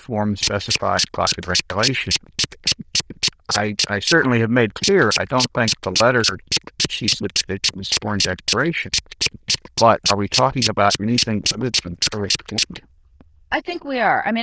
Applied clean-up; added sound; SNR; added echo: neural diffusion model UNIVERSE++.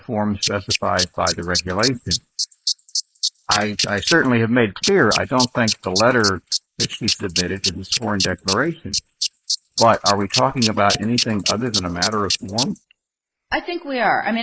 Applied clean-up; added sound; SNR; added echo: neural mask model Resemble Enhance denoiser.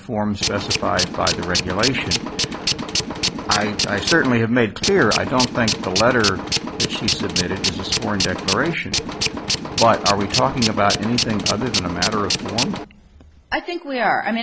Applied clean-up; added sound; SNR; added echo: none; Tools; 2 dB; none.